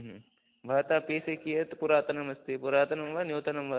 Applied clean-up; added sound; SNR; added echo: none; none; none; none.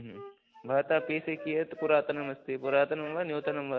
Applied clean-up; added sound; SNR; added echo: none; Wind instrument, woodwind instrument; 16 dB; none.